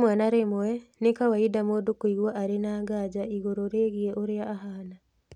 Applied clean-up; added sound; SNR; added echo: none; none; none; none.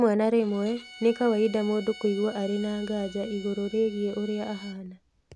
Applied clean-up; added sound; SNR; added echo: none; Bowed string instrument; 20 dB; none.